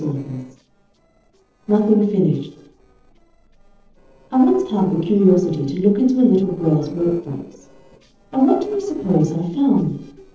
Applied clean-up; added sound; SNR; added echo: neural separator model SepFormer DNS4.